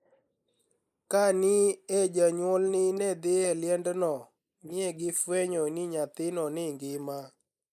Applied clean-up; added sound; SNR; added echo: neural mask model Resemble Enhance denoiser.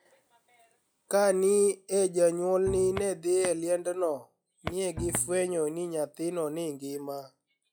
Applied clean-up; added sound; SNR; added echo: classical method log-MMSE.